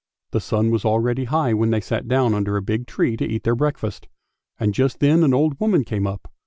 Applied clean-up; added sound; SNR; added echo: none; none; none; none.